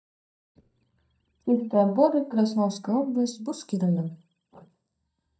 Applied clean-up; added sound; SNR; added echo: neural mask model DeepFilterNet 3.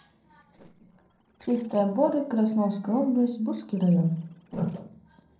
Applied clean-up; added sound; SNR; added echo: neural separator model SepFormer DNS4.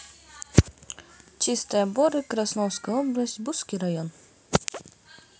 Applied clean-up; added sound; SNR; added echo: none; none; none; none.